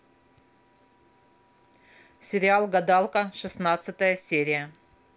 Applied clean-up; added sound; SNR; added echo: none; none; none; none.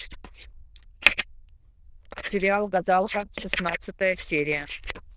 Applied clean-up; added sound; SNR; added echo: neural diffusion model UNIVERSE++.